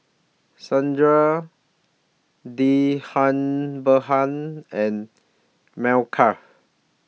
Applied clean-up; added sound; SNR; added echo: none; none; none; none.